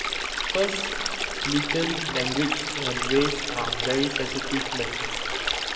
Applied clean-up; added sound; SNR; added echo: none; Stream; -1 dB; reverberation time 2.7 s.